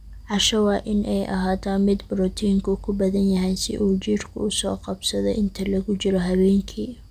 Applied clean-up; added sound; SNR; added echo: none; none; none; none.